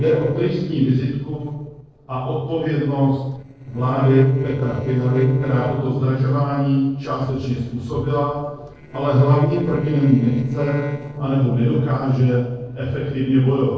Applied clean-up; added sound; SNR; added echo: neural separator model SepFormer DNS4.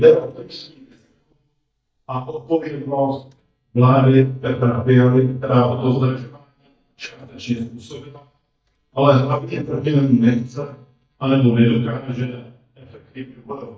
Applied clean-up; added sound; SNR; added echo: neural mask model DeepFilterNet 3.